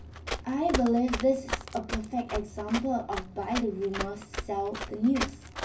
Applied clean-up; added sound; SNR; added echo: none; Run; 7 dB; reverberation time 0.4 s.